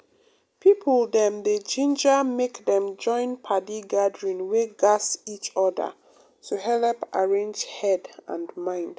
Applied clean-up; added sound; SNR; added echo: none; none; none; none.